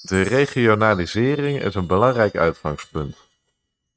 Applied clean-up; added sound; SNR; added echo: neural mask model RNNoise.